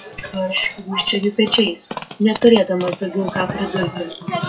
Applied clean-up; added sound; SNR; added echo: classical method WPE with log-MMSE.